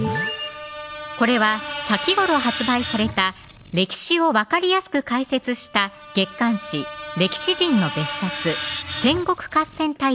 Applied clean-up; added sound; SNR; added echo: none; Screech; 9 dB; none.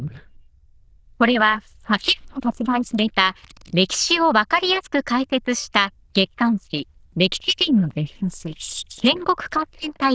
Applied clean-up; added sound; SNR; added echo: neural diffusion model UNIVERSE++.